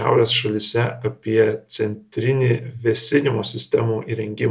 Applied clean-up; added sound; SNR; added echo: none; none; none; none.